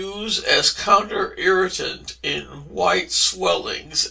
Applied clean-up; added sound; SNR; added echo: none; none; none; reverberation time 0.2 s.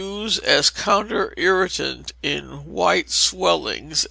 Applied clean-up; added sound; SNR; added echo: none; none; none; none.